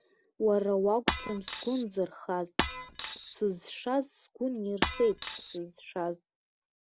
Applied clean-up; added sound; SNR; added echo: none; Shatter; 1 dB; none.